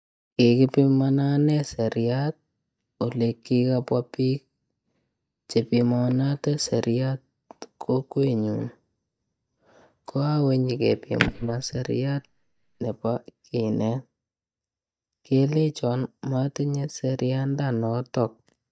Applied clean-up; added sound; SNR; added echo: neural mask model DeepFilterNet 3.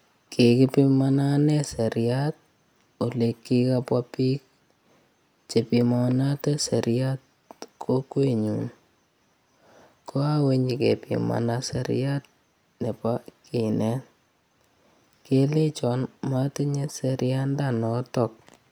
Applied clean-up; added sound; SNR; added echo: none; none; none; none.